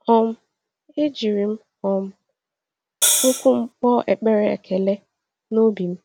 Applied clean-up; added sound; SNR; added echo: none; Hi-hat; -1 dB; none.